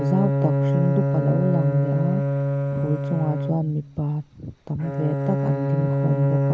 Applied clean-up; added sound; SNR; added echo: none; Bowed string instrument; -3 dB; none.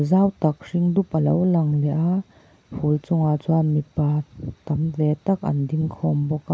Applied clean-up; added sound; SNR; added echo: none; none; none; none.